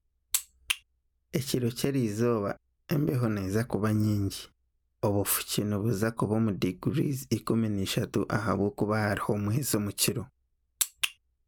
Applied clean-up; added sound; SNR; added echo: none; none; none; none.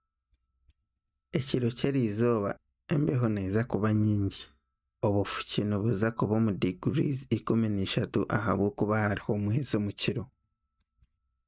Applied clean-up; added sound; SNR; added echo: neural mask model DeepFilterNet 3.